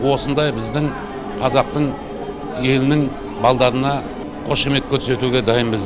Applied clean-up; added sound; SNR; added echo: none; Subway, metro, underground; 18 dB; none.